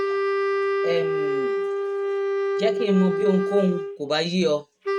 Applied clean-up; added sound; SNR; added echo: neural mask model RNNoise.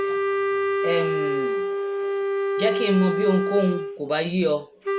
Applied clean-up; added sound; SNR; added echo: none; Wind instrument, woodwind instrument; 0 dB; none.